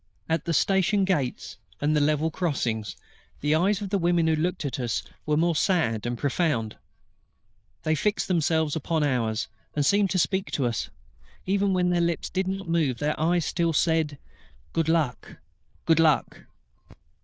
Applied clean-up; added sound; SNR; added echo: neural diffusion model UNIVERSE++.